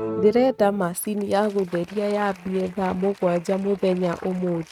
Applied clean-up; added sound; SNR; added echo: neural mask model RNNoise.